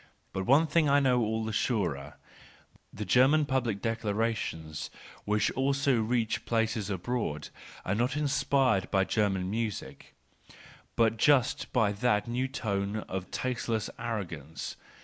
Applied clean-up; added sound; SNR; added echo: none; none; none; none.